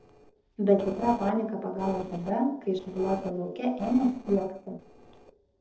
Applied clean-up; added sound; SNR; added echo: neural separator model SepFormer DNS4.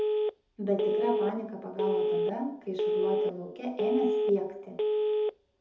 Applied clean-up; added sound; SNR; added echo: none; Telephone; -4 dB; reverberation time 0.7 s.